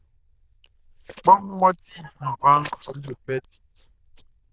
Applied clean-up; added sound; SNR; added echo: neural diffusion model UNIVERSE++.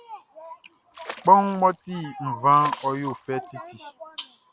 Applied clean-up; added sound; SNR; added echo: none; Water / Splash, splatter; 19 dB; none.